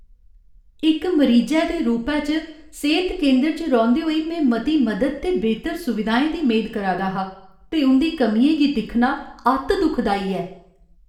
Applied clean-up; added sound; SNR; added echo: none; none; none; reverberation time 0.6 s.